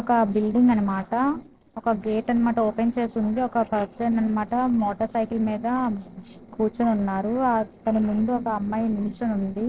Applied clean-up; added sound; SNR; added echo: neural separator model SepFormer DNS4.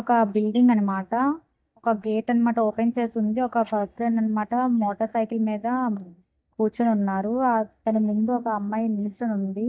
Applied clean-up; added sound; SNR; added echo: neural mask model DeepFilterNet 3.